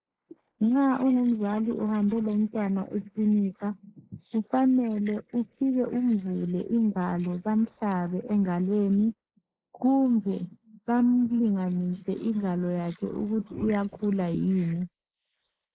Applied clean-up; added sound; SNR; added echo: neural mask model Resemble Enhance denoiser.